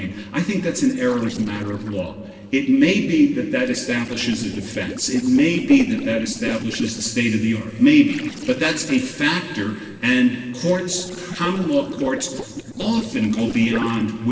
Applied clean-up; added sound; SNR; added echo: neural separator model SepFormer DNS4.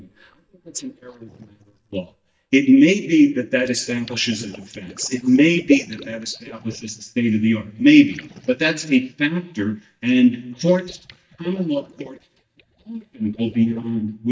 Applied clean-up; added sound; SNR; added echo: neural mask model DeepFilterNet 3.